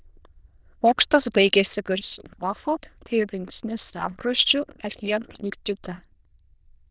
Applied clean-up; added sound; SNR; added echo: neural diffusion model UNIVERSE++.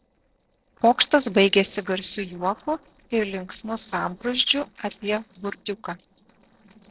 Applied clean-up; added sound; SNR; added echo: neural separator model SepFormer DNS4.